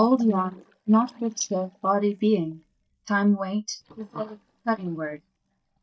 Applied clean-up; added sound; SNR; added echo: neural mask model DeepFilterNet 3.